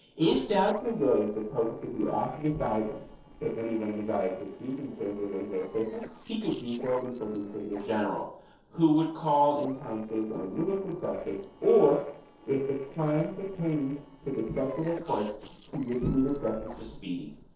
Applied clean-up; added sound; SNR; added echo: neural separator model SepFormer DNS4.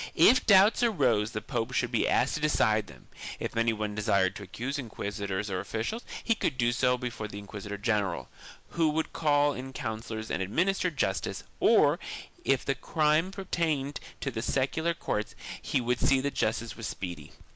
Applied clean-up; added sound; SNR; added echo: none; none; none; none.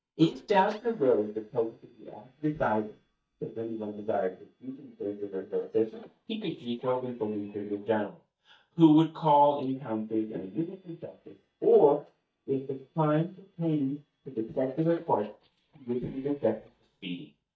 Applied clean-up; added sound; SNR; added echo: neural mask model DeepFilterNet 3.